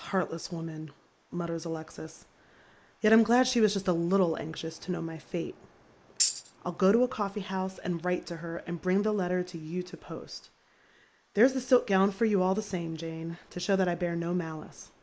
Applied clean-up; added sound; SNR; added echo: neural mask model Resemble Enhance denoiser.